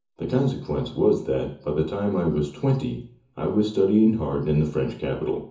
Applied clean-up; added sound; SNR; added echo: none; none; none; reverberation time 0.6 s.